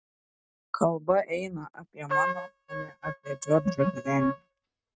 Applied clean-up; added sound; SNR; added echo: neural mask model RNNoise.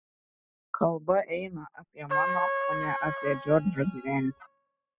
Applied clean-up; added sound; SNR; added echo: classical method spectral subtraction.